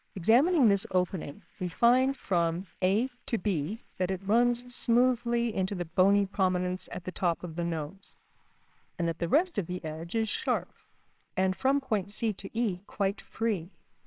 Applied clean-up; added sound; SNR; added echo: neural separator model SepFormer WHAMR!.